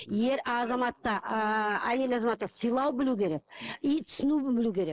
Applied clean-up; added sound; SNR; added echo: neural mask model Resemble Enhance denoiser.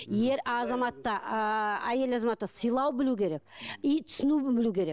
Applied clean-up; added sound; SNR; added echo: none; none; none; none.